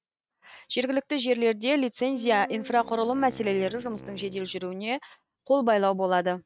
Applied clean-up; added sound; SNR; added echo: neural mask model RNNoise.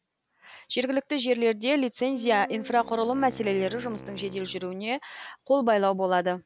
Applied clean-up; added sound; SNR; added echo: none; Wind instrument, woodwind instrument; 17 dB; none.